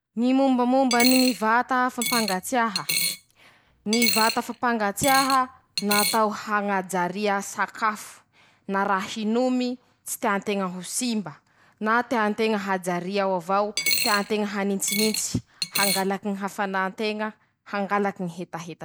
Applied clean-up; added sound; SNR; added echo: none; Coin (dropping); 4 dB; none.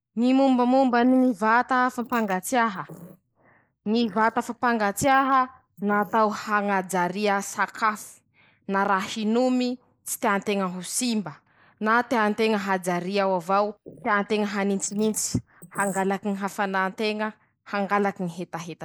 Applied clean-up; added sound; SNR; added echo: neural mask model Resemble Enhance denoiser.